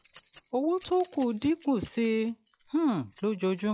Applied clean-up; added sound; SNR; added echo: classical method log-MMSE.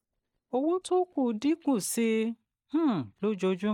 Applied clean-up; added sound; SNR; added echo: neural mask model DeepFilterNet 3.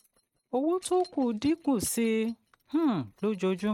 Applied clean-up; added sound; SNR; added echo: neural mask model RNNoise.